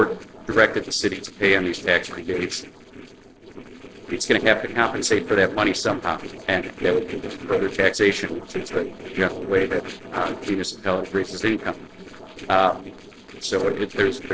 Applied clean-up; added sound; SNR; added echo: neural separator model SepFormer DNS4.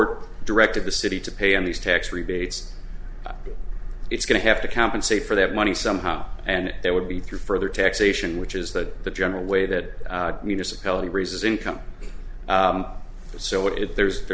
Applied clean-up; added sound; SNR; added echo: none; none; none; none.